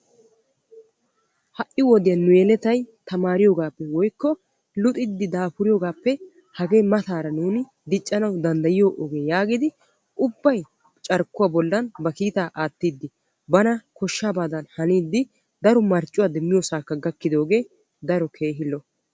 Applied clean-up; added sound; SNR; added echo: none; none; none; none.